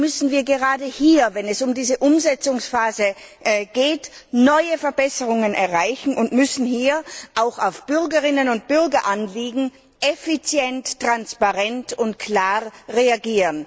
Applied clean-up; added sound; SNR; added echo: none; none; none; none.